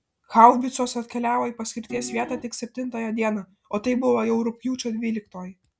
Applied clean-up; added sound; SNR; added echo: none; Piano; 11 dB; none.